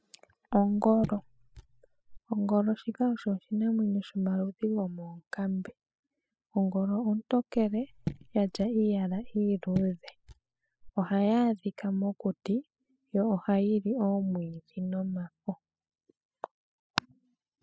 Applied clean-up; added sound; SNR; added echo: classical method spectral subtraction.